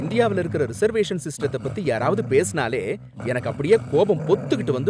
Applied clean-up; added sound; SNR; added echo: none; Growling; 11 dB; none.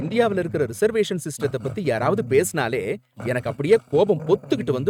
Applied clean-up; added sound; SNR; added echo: neural mask model RNNoise.